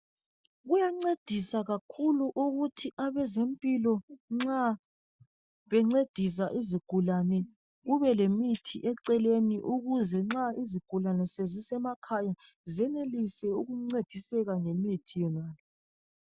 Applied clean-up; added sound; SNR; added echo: none; none; none; none.